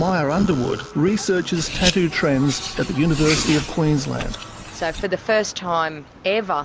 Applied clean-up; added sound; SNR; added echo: none; Car; 7 dB; none.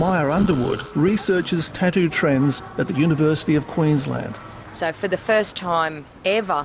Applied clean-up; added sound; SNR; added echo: none; none; none; none.